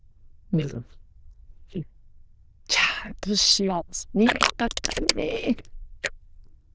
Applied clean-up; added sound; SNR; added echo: neural diffusion model UNIVERSE++.